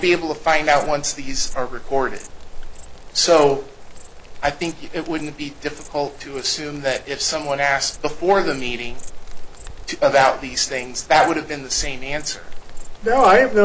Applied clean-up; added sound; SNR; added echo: none; Insect; 8 dB; none.